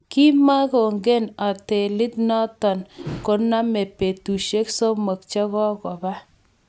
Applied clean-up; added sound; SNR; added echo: none; none; none; none.